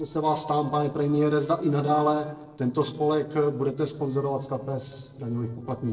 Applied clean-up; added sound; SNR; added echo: neural separator model SepFormer DNS4.